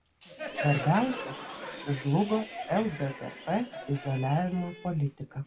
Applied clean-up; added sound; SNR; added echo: none; Crowd; 10 dB; reverberation time 0.2 s.